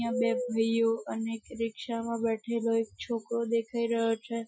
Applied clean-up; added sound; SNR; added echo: classical method Wiener filter.